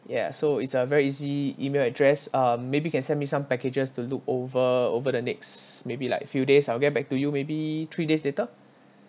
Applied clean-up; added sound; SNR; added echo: none; none; none; none.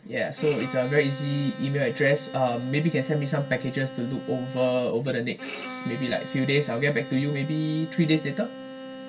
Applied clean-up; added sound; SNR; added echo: none; Bowed string instrument; 13 dB; reverberation time 0.1 s.